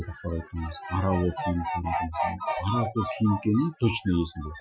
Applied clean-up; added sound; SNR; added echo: classical method Wiener filter.